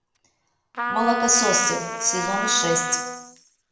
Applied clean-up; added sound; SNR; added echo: none; Trumpet; 3 dB; reverberation time 1.0 s.